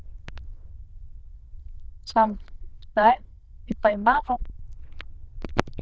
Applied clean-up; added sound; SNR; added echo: neural diffusion model UNIVERSE++.